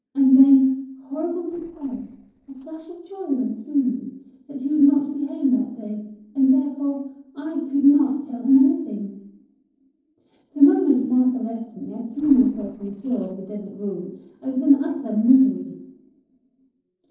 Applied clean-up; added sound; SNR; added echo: neural separator model SepFormer DNS4.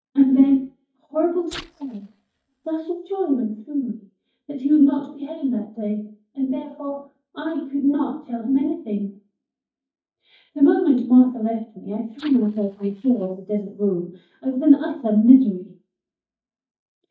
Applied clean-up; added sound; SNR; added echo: neural mask model DeepFilterNet 3.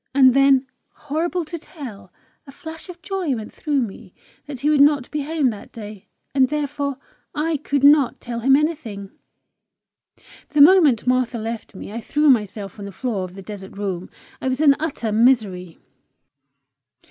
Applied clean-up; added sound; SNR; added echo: none; none; none; none.